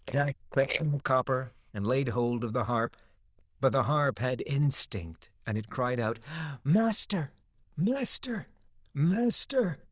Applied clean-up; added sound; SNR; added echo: neural diffusion model UNIVERSE++.